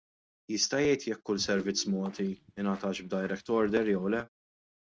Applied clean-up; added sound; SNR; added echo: neural mask model RNNoise.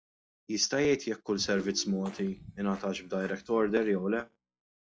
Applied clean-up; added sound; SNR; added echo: classical method log-MMSE.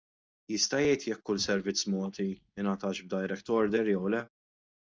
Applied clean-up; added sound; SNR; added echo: neural mask model DeepFilterNet 3.